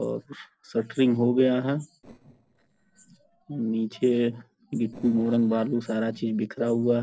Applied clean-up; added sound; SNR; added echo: neural separator model SepFormer DNS4.